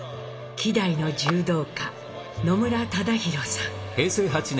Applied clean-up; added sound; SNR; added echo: none; Clapping; 13 dB; reverberation time 0.6 s.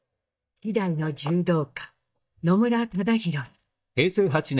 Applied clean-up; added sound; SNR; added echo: neural mask model DeepFilterNet 3.